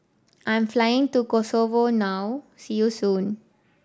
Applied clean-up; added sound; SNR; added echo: none; none; none; none.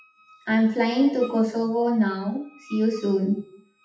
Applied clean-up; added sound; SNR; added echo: classical method WPE with log-MMSE.